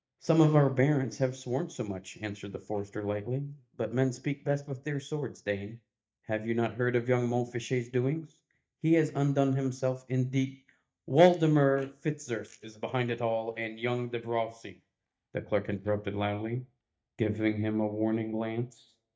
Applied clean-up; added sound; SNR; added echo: neural mask model DeepFilterNet 3.